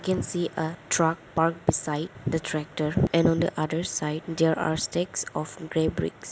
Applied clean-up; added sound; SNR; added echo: none; none; none; none.